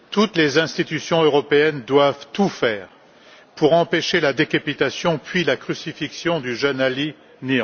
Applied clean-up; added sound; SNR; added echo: none; none; none; none.